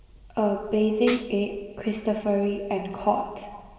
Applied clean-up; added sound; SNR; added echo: none; Tambourine; -3 dB; reverberation time 2.1 s.